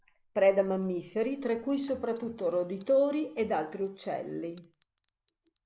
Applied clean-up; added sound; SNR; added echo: none; Bell; 16 dB; none.